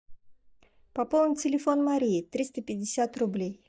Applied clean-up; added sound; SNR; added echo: neural mask model DeepFilterNet 3.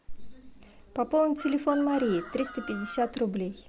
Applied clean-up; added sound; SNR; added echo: none; Chicken, rooster; 14 dB; none.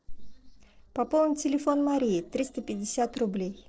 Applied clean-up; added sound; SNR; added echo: neural separator model SepFormer DNS4.